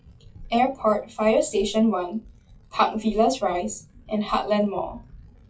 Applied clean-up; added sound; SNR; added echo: classical method WPE with log-MMSE.